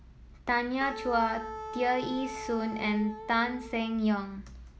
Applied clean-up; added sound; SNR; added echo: none; Wind instrument, woodwind instrument; 10 dB; none.